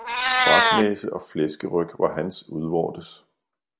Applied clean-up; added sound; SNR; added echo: none; Meow; 0 dB; none.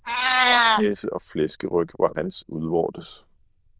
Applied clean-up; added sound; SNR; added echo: neural diffusion model UNIVERSE++.